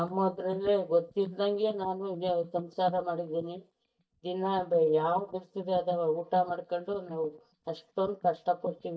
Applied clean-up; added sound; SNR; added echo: neural mask model DeepFilterNet 3.